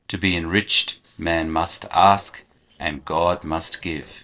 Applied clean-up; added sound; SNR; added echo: neural separator model SepFormer DNS4.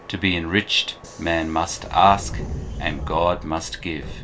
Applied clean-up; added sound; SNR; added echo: none; Subway, metro, underground; 11 dB; reverberation time 0.2 s.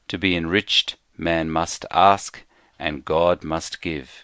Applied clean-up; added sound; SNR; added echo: none; none; none; none.